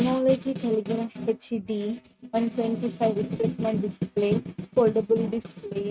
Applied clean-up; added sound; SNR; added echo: neural mask model RNNoise.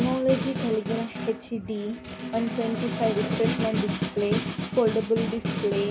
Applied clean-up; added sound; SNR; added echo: none; Snare drum; 3 dB; none.